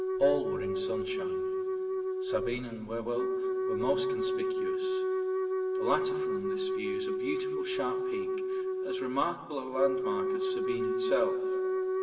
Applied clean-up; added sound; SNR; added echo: none; Wind instrument, woodwind instrument; -4 dB; reverberation time 2.1 s.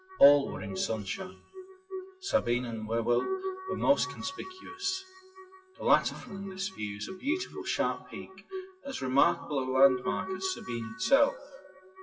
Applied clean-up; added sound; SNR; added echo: classical method WPE with log-MMSE.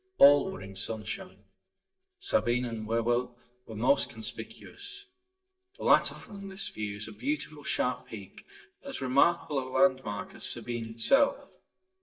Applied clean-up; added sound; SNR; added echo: neural mask model DeepFilterNet 3.